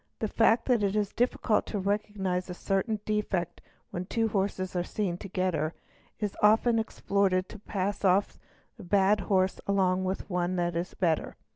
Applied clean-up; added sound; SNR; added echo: none; none; none; none.